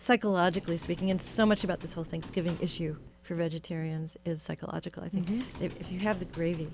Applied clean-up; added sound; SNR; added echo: none; Typing; 16 dB; none.